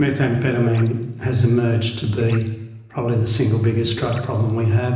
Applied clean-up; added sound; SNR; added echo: neural separator model SepFormer DNS4.